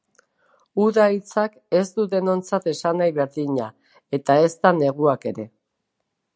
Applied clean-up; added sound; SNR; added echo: none; none; none; none.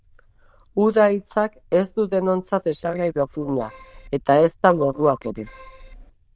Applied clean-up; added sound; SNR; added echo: neural diffusion model UNIVERSE++.